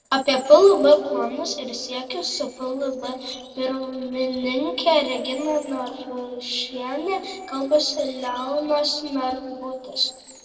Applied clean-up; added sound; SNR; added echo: neural separator model SepFormer DNS4.